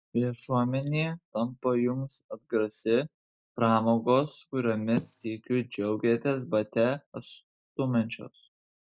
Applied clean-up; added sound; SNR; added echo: neural mask model DeepFilterNet 3.